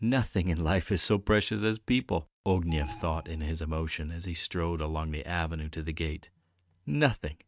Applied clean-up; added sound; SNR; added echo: neural mask model RNNoise.